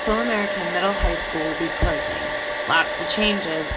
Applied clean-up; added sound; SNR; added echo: none; Domestic sounds, home sounds; 2 dB; reverberation time 1.4 s.